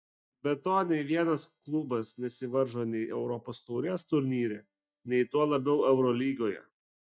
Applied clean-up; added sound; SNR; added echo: neural mask model DeepFilterNet 3.